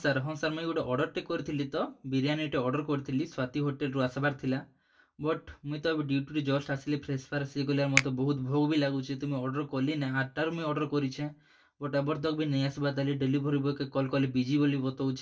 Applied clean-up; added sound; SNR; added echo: none; Finger snapping; 7 dB; reverberation time 0.2 s.